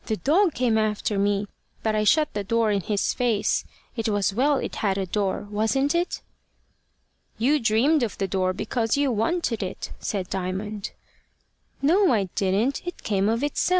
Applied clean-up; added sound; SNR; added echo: none; none; none; none.